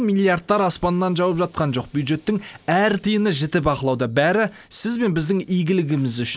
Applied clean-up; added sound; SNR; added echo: none; none; none; none.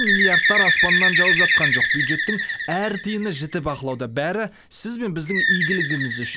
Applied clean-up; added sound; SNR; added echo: none; Bird; -5 dB; none.